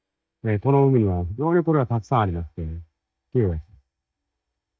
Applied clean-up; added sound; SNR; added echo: neural mask model DeepFilterNet 3.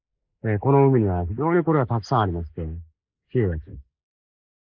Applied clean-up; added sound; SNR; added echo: neural mask model Resemble Enhance denoiser.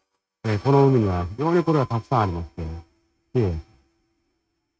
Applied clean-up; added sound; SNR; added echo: neural mask model RNNoise.